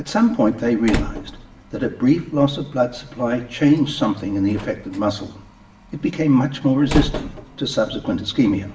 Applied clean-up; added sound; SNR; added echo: none; Slam; 11 dB; reverberation time 0.7 s.